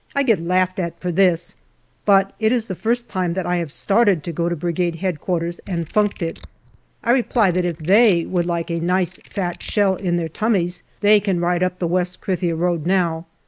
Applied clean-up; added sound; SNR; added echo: neural mask model Resemble Enhance denoiser.